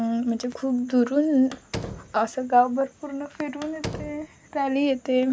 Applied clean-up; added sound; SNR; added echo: none; Slam; 13 dB; none.